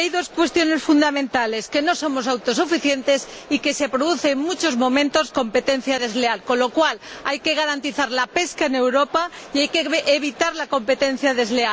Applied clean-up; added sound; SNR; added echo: none; none; none; none.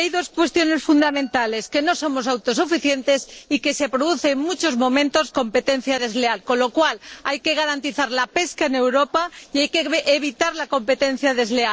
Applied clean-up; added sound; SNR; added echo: neural separator model SepFormer DNS4.